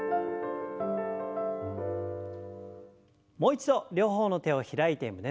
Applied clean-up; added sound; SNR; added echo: none; none; none; none.